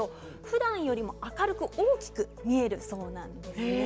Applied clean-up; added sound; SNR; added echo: none; none; none; none.